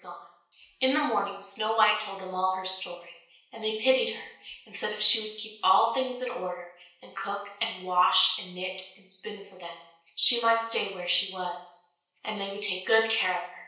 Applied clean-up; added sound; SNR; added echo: none; Bird; 11 dB; reverberation time 0.5 s.